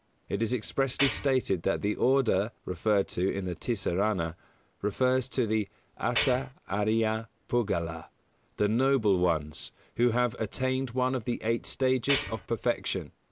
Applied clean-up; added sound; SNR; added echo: none; Tools; 2 dB; none.